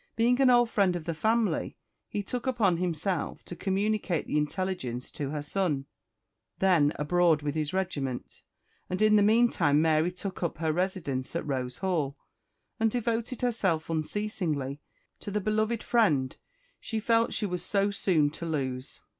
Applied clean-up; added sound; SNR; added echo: none; none; none; none.